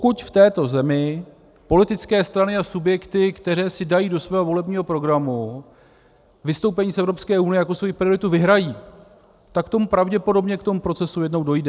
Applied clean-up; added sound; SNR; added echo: none; none; none; none.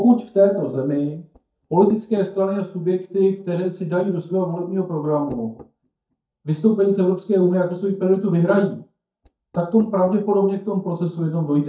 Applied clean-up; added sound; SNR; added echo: neural mask model DeepFilterNet 3.